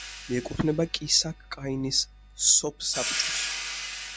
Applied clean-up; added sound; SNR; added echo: none; Hi-hat; 8 dB; none.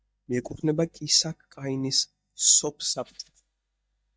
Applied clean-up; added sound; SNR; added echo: neural mask model DeepFilterNet 3.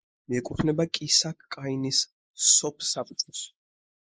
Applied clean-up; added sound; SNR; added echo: neural mask model Resemble Enhance denoiser.